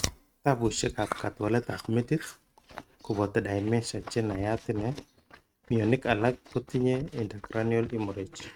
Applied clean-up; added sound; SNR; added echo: neural mask model RNNoise.